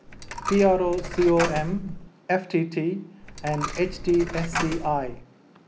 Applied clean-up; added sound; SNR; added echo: none; Coin (dropping); 7 dB; none.